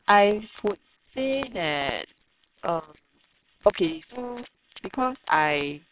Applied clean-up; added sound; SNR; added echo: neural separator model SepFormer WHAMR!.